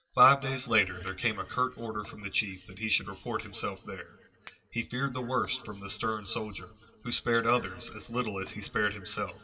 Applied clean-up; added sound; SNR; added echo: none; Chink, clink; 18 dB; reverberation time 2.0 s.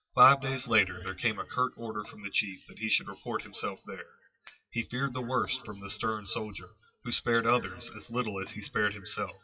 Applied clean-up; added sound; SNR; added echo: classical method WPE with log-MMSE.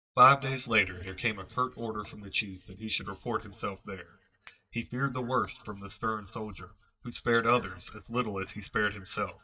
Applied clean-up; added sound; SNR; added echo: neural mask model DeepFilterNet 3.